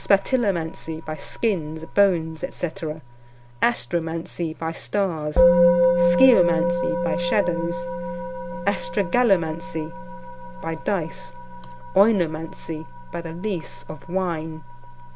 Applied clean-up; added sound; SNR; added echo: none; Musical instrument; 2 dB; none.